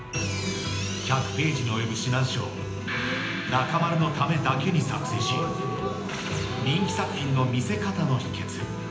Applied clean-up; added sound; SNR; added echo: none; Bowed string instrument; 15 dB; reverberation time 0.9 s.